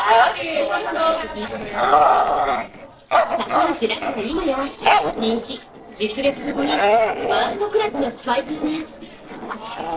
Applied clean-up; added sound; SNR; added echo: neural separator model SepFormer DNS4.